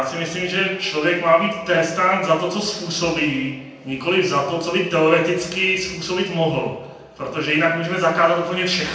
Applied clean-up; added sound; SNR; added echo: none; none; none; reverberation time 0.8 s.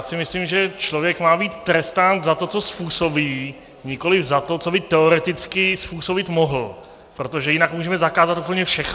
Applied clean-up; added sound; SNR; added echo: none; none; none; none.